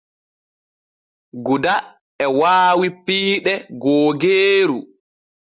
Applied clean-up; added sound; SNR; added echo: none; none; none; none.